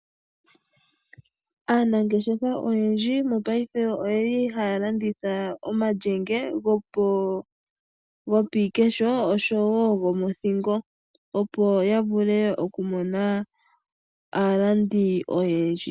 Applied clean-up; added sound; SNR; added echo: none; none; none; none.